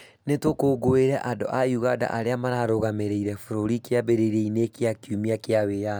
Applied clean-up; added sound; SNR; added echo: none; none; none; none.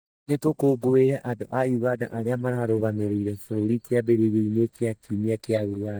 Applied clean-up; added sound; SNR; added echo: neural mask model DeepFilterNet 3.